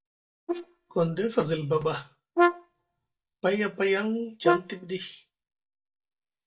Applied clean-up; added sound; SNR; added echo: neural mask model DeepFilterNet 3.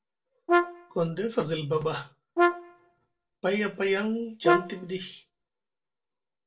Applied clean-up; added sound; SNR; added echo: neural separator model SepFormer DNS4.